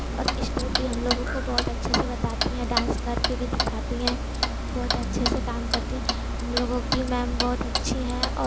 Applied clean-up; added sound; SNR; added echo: none; Clock; -3 dB; none.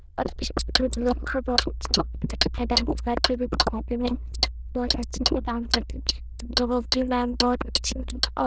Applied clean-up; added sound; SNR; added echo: neural diffusion model UNIVERSE++.